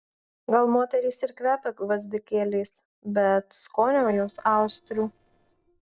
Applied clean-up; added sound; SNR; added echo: neural separator model SepFormer DNS4.